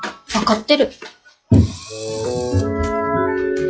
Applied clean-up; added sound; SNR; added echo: classical method log-MMSE.